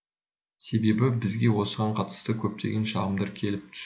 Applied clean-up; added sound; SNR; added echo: none; none; none; none.